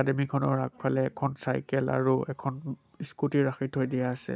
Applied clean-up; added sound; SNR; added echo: none; none; none; none.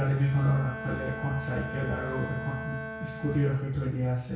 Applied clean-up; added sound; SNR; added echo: none; Bowed string instrument; 10 dB; reverberation time 0.6 s.